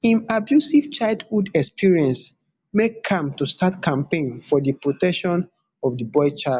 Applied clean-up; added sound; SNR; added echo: none; none; none; none.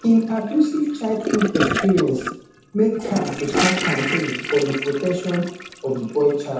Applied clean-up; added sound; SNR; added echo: none; Toilet flush / Gurgling; 6 dB; reverberation time 0.8 s.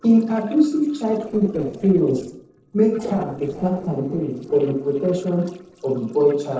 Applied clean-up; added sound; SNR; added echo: neural separator model SepFormer DNS4.